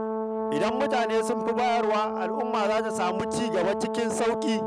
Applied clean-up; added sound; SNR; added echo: none; Brass instrument; 2 dB; none.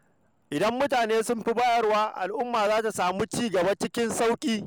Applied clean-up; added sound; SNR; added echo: none; none; none; none.